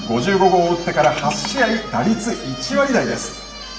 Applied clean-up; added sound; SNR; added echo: none; Glass; 19 dB; reverberation time 0.9 s.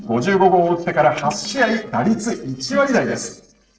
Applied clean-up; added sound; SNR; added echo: neural separator model SepFormer DNS4.